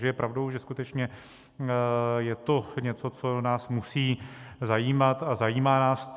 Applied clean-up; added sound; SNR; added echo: none; none; none; none.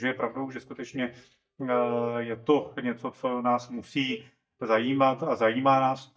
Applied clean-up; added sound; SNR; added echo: neural mask model DeepFilterNet 3.